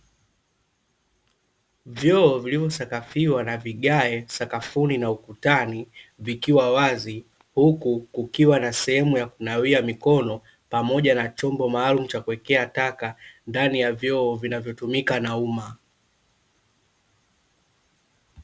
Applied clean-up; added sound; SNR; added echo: none; none; none; none.